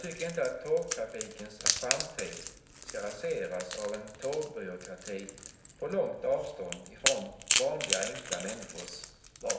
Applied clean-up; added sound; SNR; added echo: none; Crack / Crackle; 1 dB; reverberation time 0.9 s.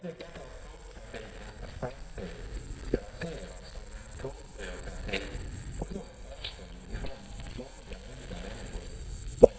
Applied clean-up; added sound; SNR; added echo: neural mask model DeepFilterNet 3.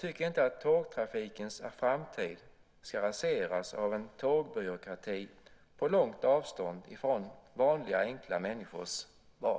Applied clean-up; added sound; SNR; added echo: none; none; none; none.